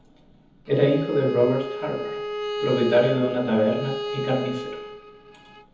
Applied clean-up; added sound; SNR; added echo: none; Bowed string instrument; 7 dB; reverberation time 1.0 s.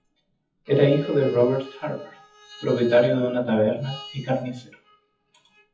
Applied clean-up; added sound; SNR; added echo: classical method WPE with log-MMSE.